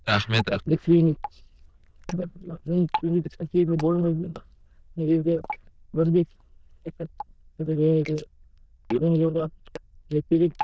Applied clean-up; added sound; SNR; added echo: neural diffusion model UNIVERSE++.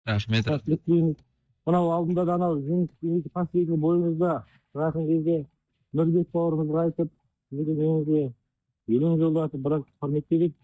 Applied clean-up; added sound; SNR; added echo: neural mask model DeepFilterNet 3.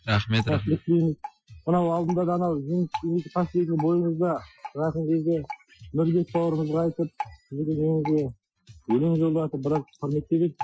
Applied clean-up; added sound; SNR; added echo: classical method Wiener filter.